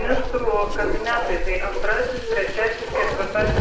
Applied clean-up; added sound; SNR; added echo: none; Bark; -1 dB; reverberation time 0.7 s.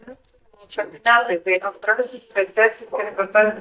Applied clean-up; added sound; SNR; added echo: neural mask model DeepFilterNet 3.